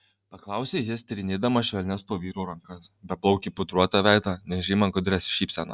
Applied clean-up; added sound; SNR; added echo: none; none; none; none.